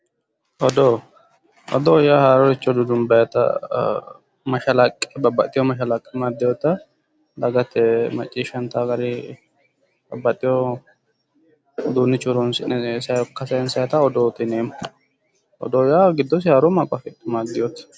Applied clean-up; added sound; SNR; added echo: none; none; none; none.